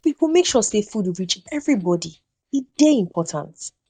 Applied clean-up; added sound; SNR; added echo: neural mask model DeepFilterNet 3.